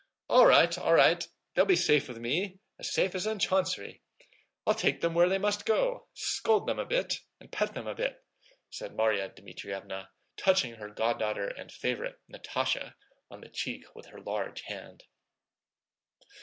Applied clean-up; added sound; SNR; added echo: none; none; none; none.